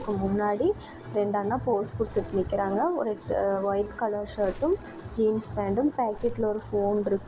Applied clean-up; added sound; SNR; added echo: none; Crumpling, crinkling; 20 dB; none.